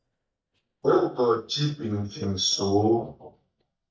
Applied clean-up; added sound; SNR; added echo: neural mask model DeepFilterNet 3.